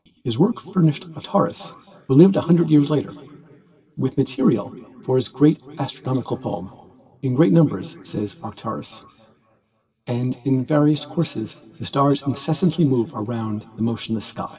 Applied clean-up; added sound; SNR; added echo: none; none; none; reverberation time 2.4 s.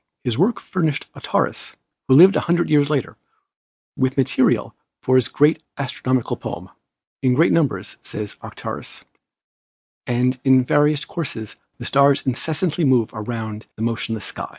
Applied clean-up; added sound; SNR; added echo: none; none; none; none.